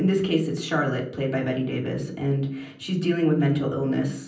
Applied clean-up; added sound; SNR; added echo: none; none; none; reverberation time 0.6 s.